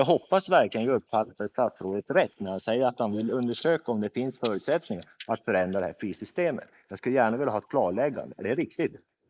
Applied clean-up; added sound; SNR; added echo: neural mask model Resemble Enhance denoiser.